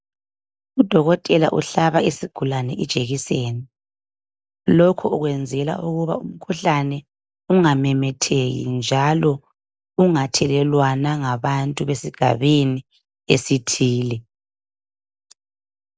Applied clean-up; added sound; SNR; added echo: none; none; none; none.